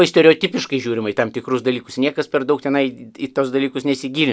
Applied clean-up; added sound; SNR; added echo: none; none; none; none.